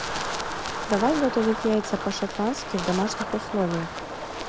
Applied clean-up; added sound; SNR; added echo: none; Wind; 5 dB; none.